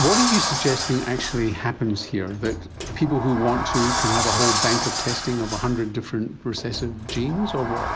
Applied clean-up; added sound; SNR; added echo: none; Sliding door; 2 dB; none.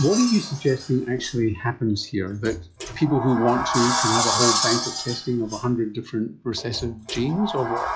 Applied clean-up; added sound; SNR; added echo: classical method log-MMSE.